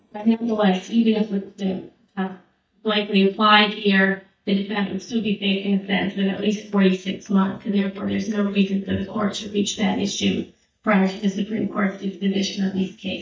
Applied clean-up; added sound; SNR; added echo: neural mask model DeepFilterNet 3.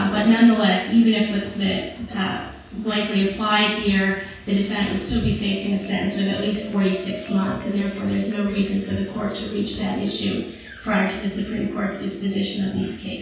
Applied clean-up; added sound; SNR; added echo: none; Marimba, xylophone; 20 dB; reverberation time 0.6 s.